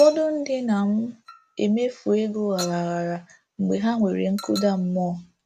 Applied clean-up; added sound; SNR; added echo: none; Chink, clink; 20 dB; none.